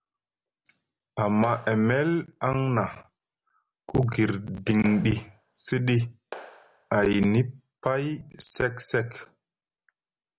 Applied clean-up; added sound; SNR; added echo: none; Clapping; 19 dB; none.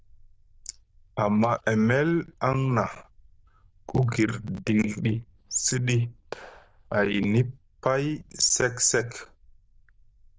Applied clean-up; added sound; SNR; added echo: neural diffusion model UNIVERSE++.